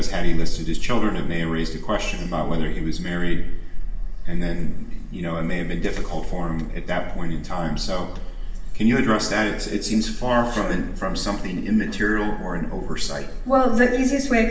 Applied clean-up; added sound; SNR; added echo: none; none; none; reverberation time 0.9 s.